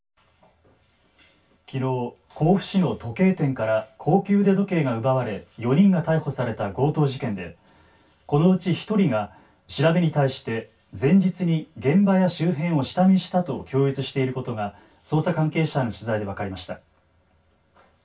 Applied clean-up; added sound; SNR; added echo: none; none; none; reverberation time 0.1 s.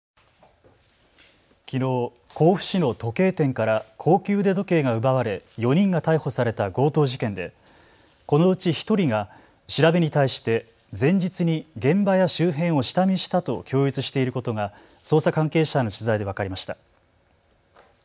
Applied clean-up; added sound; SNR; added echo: none; none; none; none.